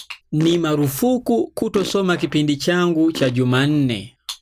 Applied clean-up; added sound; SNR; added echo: none; Fart; 16 dB; none.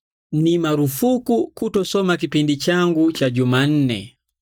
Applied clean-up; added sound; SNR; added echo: neural mask model DeepFilterNet 3.